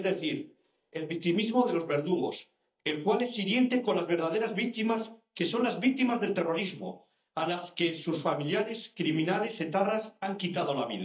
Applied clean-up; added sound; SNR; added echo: neural mask model DeepFilterNet 3.